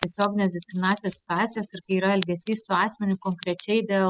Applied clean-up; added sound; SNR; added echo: classical method spectral subtraction.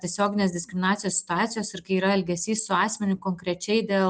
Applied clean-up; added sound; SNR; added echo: none; none; none; none.